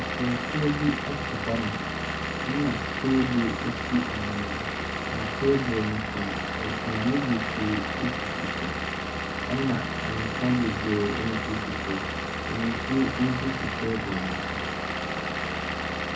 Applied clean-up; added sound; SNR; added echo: none; Engine / Vehicle; 1 dB; reverberation time 0.4 s.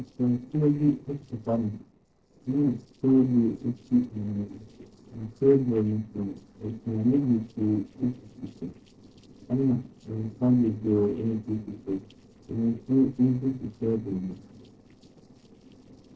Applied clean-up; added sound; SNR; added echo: neural separator model SepFormer DNS4.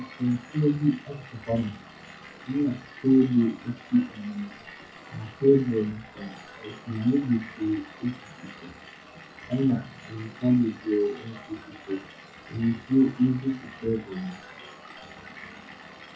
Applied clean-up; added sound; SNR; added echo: classical method WPE with log-MMSE.